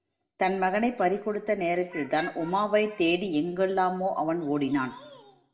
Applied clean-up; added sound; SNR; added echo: none; none; none; reverberation time 0.7 s.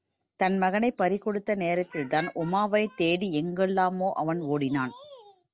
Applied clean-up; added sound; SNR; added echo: none; none; none; none.